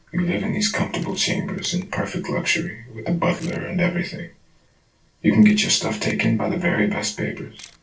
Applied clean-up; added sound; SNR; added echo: neural separator model SepFormer DNS4.